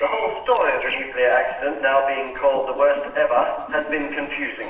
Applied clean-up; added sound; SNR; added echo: neural separator model SepFormer DNS4.